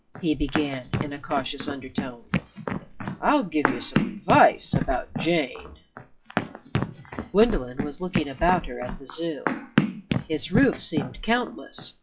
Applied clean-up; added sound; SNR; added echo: classical method WPE with log-MMSE.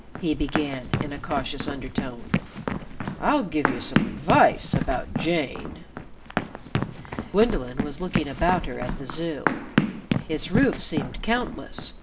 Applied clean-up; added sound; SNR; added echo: none; Run; 3 dB; reverberation time 0.5 s.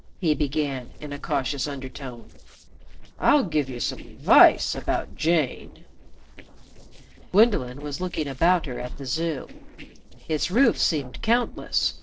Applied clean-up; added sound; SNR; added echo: neural separator model SepFormer DNS4.